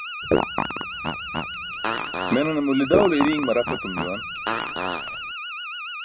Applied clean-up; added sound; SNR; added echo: none; Alarm + Fart; 1 dB; none.